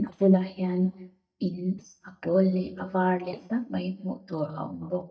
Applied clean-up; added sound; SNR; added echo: neural mask model DeepFilterNet 3.